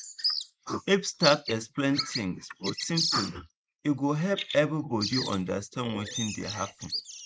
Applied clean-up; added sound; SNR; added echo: neural mask model Resemble Enhance denoiser.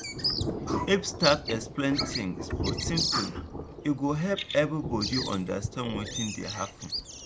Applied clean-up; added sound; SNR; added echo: none; Bird vocalization, bird call, bird song + Thunder / Rain; 3 dB; none.